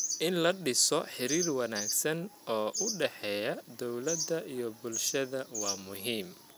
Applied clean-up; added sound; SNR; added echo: none; none; none; none.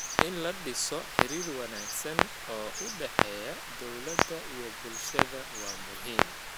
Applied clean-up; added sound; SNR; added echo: none; Clock; -5 dB; none.